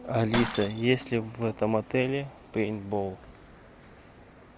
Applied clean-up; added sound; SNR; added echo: none; Shatter; 15 dB; none.